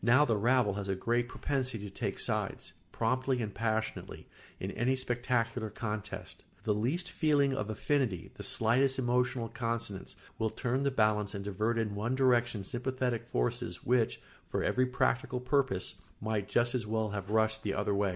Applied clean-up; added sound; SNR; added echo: none; none; none; none.